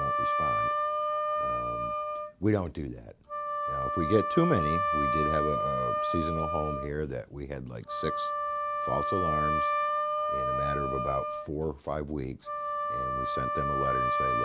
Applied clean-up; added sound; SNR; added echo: none; Wind instrument, woodwind instrument; -3 dB; none.